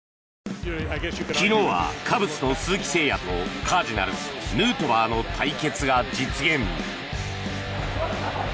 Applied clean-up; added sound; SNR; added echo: none; none; none; none.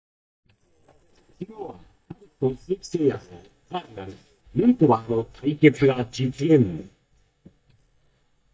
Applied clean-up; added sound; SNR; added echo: neural mask model DeepFilterNet 3.